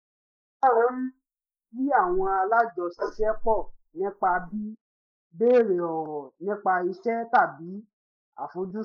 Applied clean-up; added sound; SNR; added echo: neural mask model Resemble Enhance denoiser.